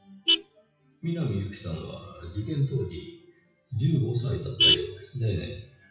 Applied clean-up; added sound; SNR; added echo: classical method WPE with log-MMSE.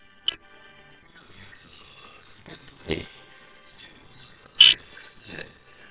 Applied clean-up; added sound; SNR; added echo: neural separator model SepFormer WHAMR!.